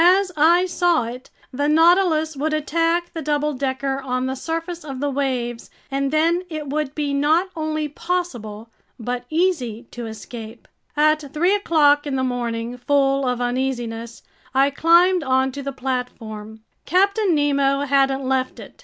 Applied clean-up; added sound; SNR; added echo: none; none; none; none.